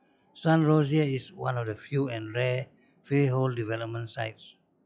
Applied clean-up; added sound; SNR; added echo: classical method log-MMSE.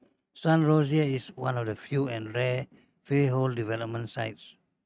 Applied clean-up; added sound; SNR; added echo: neural mask model RNNoise.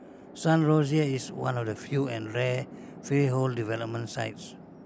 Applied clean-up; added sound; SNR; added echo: none; Chatter / Traffic noise, roadway noise / Train; 16 dB; none.